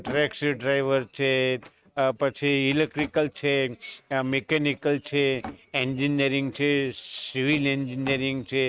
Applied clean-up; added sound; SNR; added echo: neural mask model RNNoise.